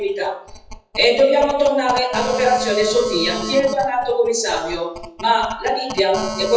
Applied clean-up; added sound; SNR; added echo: classical method WPE with log-MMSE.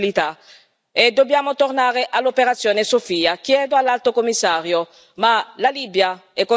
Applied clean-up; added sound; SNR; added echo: none; none; none; none.